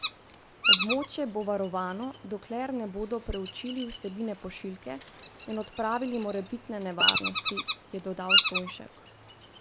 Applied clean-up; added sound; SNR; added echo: none; Bird vocalization, bird call, bird song; -2 dB; none.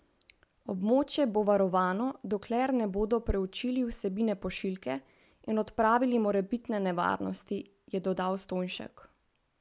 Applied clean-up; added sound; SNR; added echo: none; none; none; none.